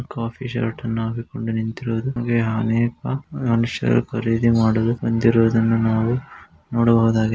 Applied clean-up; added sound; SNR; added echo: none; none; none; none.